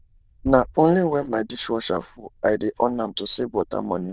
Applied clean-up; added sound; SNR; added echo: neural diffusion model UNIVERSE++.